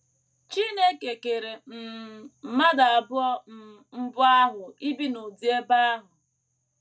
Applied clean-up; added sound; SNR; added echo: none; none; none; none.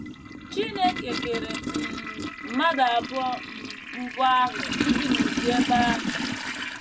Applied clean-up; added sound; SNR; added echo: none; Toilet flush; 1 dB; none.